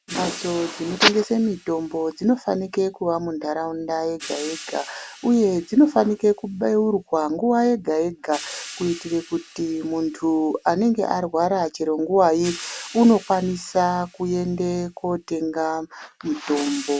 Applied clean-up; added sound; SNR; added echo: none; Hi-hat; 19 dB; none.